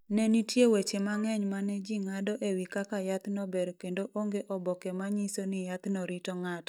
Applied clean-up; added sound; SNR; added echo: neural mask model DeepFilterNet 3.